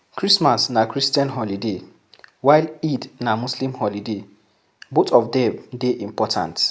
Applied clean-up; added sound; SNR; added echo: none; none; none; none.